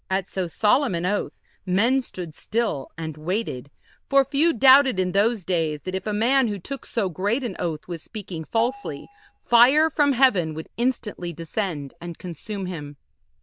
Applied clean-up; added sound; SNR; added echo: neural diffusion model UNIVERSE++.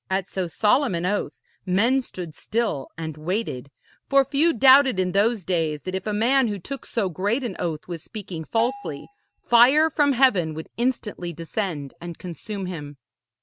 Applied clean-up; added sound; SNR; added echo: neural mask model RNNoise.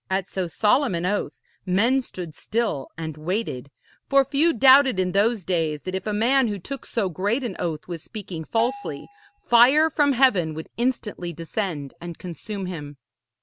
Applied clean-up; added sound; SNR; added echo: none; Bell; 14 dB; none.